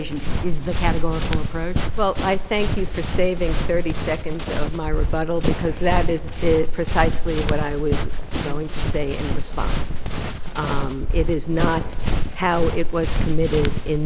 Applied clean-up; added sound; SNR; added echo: none; Run; -5 dB; none.